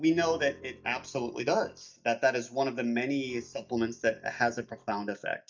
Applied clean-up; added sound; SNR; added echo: neural mask model DeepFilterNet 3.